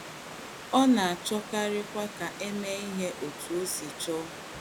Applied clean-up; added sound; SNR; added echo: none; Stream / Liquid; 11 dB; none.